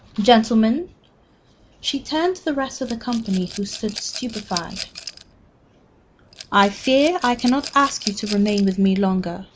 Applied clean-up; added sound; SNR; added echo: none; Rattle / Glass; 14 dB; none.